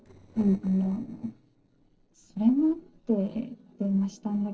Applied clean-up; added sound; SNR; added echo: neural separator model SepFormer DNS4.